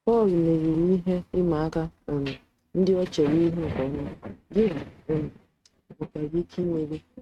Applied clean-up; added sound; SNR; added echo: neural mask model RNNoise.